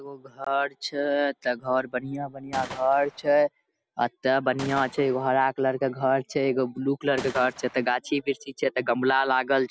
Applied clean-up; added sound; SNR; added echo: none; Gunshot, gunfire; 14 dB; none.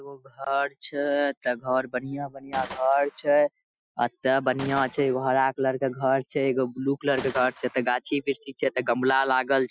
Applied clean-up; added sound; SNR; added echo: classical method Wiener filter.